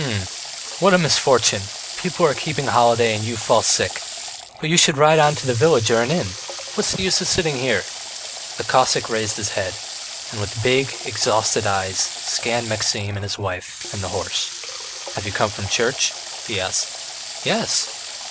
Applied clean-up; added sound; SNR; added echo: none; Water tap, faucet / Water; 10 dB; none.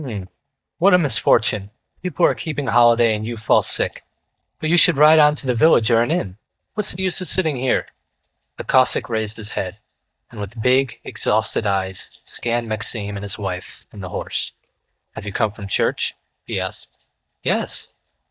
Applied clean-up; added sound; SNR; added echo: neural mask model DeepFilterNet 3.